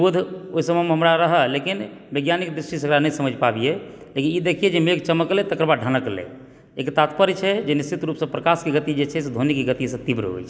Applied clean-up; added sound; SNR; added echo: none; none; none; none.